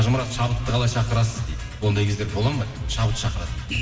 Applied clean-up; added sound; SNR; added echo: none; none; none; reverberation time 2.3 s.